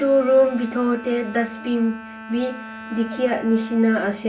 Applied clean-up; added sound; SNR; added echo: none; Bowed string instrument; 16 dB; reverberation time 0.3 s.